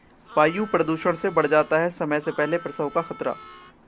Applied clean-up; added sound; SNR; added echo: none; Harmonica; 19 dB; none.